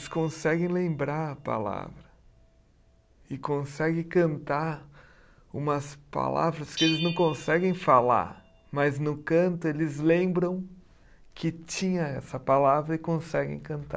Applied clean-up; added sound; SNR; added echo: none; Bell; 17 dB; none.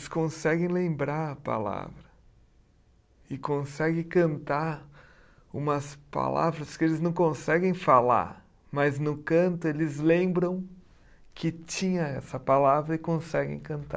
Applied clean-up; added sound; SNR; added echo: none; none; none; none.